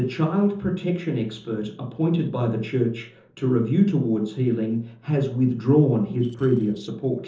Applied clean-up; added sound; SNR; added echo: neural separator model SepFormer DNS4.